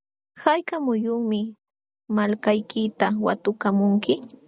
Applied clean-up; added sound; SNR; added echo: none; none; none; none.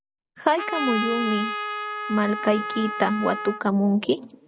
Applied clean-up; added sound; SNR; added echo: none; Trumpet; 6 dB; none.